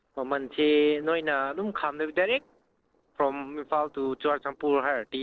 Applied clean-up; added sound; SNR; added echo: neural separator model SepFormer DNS4.